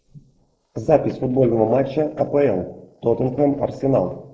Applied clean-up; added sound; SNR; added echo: neural mask model Resemble Enhance denoiser.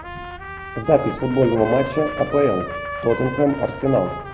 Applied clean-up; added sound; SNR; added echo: none; Trumpet; 11 dB; none.